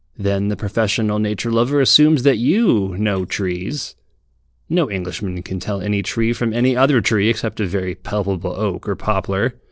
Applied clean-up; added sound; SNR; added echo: neural separator model SepFormer DNS4.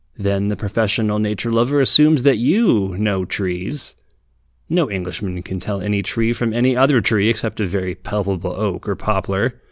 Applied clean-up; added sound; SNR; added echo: none; none; none; none.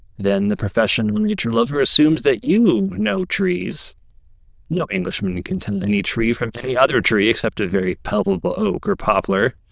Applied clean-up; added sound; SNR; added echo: neural diffusion model UNIVERSE++.